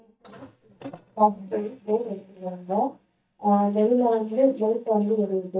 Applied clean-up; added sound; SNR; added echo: neural mask model DeepFilterNet 3.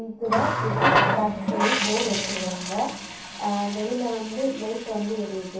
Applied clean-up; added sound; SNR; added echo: none; Water tap, faucet; -1 dB; reverberation time 0.7 s.